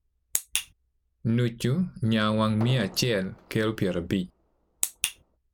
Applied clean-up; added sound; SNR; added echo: none; Fireworks; 20 dB; none.